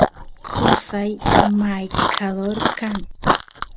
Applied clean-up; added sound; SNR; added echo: none; Chewing, mastication; -4 dB; none.